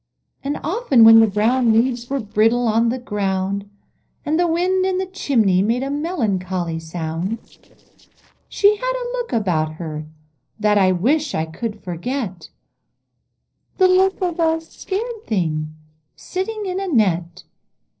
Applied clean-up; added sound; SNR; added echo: neural separator model SepFormer DNS4.